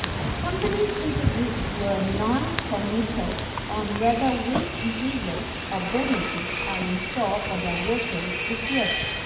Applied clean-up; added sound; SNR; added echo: none; Rain / Train; 1 dB; reverberation time 1.5 s.